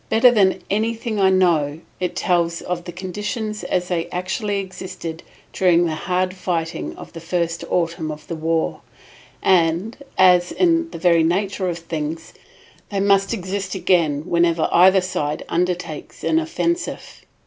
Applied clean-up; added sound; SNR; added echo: none; none; none; none.